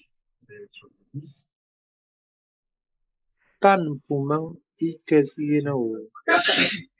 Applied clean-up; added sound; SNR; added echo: neural mask model Resemble Enhance denoiser.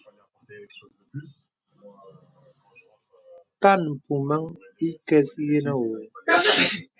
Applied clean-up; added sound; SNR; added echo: none; none; none; none.